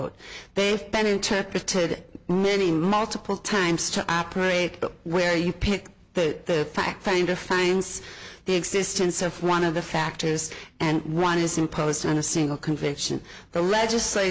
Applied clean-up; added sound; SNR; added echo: none; none; none; none.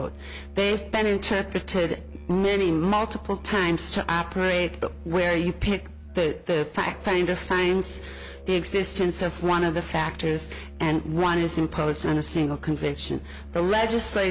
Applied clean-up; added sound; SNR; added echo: none; Musical instrument; 15 dB; none.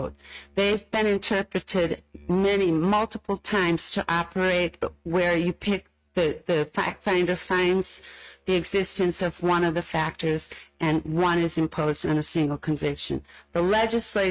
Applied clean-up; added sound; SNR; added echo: neural mask model RNNoise.